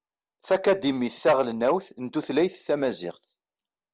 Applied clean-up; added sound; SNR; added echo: none; none; none; none.